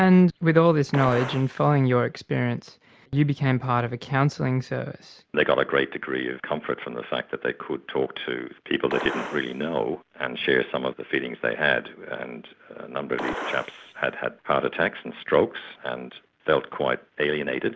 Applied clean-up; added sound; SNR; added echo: none; Gunshot, gunfire; 11 dB; none.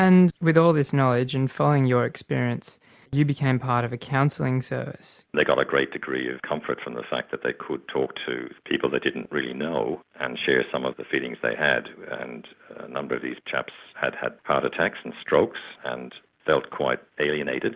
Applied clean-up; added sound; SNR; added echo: none; none; none; none.